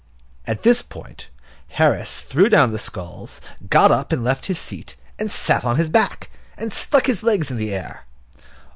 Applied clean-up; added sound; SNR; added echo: none; none; none; none.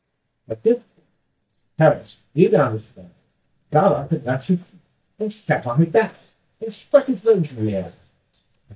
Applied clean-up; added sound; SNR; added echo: neural mask model DeepFilterNet 3.